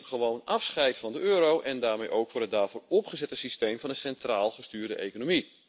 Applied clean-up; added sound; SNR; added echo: none; none; none; none.